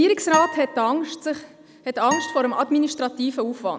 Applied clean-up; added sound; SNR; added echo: none; Acoustic guitar; 12 dB; none.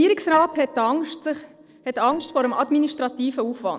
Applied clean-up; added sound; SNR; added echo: neural separator model SepFormer DNS4.